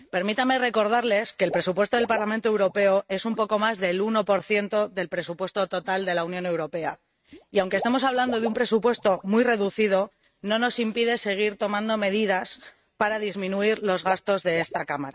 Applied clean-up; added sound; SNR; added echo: neural mask model RNNoise.